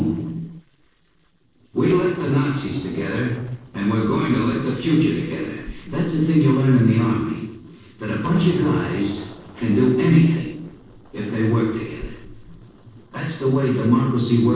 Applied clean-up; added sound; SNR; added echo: neural separator model SepFormer DNS4.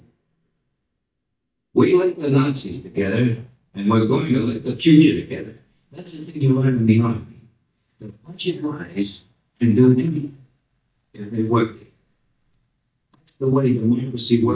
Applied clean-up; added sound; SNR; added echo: neural mask model DeepFilterNet 3.